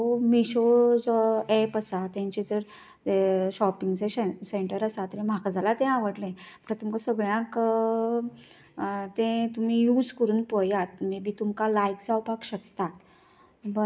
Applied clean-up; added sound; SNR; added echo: none; none; none; none.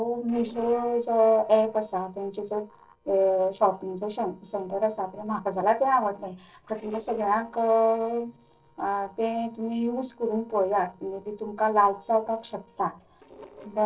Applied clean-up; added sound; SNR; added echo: neural separator model SepFormer DNS4.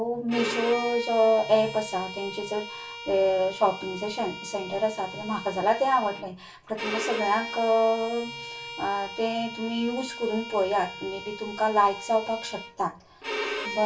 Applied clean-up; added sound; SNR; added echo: none; Bowed string instrument; 10 dB; reverberation time 0.2 s.